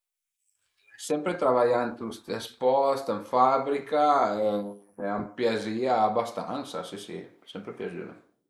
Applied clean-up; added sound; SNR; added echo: neural mask model Resemble Enhance denoiser.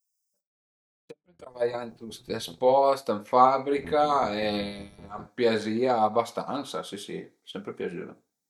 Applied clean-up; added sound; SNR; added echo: neural mask model DeepFilterNet 3.